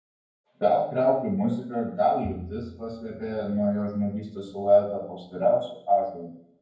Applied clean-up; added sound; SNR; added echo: none; Bowed string instrument; 19 dB; reverberation time 0.9 s.